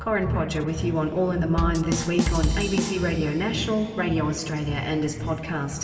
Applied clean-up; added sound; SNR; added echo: none; Bass drum / Drum kit; 5 dB; reverberation time 2.9 s.